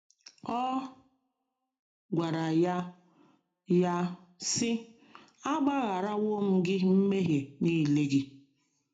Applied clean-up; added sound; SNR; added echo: none; none; none; reverberation time 0.3 s.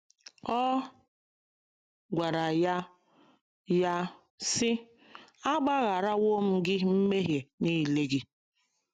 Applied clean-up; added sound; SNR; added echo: none; none; none; none.